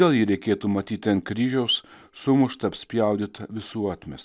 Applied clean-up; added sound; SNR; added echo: none; none; none; none.